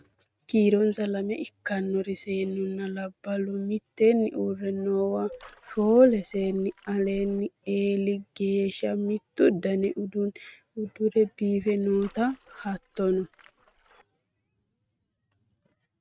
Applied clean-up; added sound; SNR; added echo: neural mask model RNNoise.